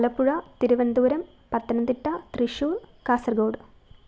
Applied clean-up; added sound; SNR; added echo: none; none; none; none.